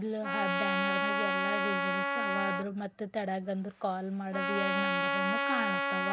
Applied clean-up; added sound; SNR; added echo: none; Trumpet; -3 dB; none.